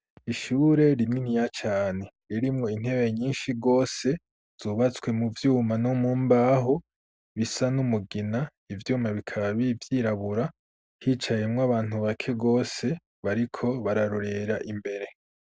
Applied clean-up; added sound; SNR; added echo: none; none; none; none.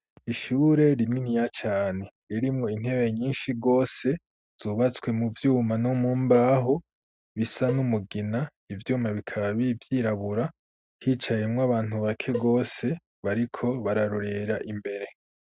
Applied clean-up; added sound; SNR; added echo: neural mask model RNNoise.